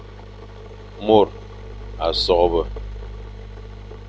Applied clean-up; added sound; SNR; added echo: none; Boiling / Water; 20 dB; none.